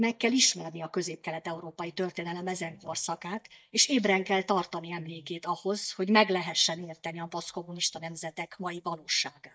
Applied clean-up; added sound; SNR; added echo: neural mask model DeepFilterNet 3.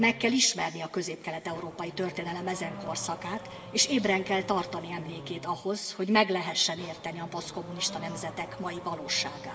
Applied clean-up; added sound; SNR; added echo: none; Accelerating, revving, vroom / Car; 14 dB; reverberation time 2.7 s.